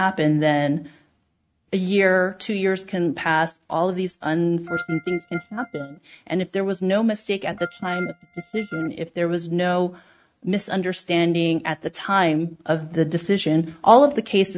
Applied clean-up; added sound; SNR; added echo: neural mask model RNNoise.